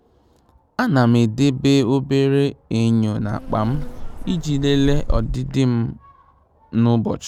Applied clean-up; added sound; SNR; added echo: none; Insect; 5 dB; none.